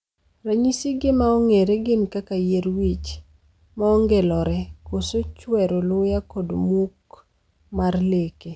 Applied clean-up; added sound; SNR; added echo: none; none; none; none.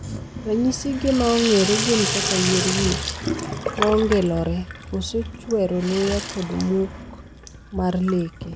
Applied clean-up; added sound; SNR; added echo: none; Sink (filling or washing) / Water tap, faucet; 6 dB; none.